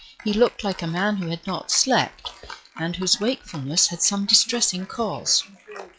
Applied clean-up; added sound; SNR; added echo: classical method log-MMSE.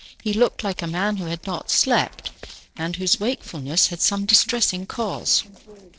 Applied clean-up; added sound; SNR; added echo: neural separator model SepFormer DNS4.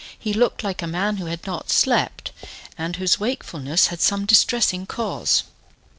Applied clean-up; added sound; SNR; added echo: none; none; none; none.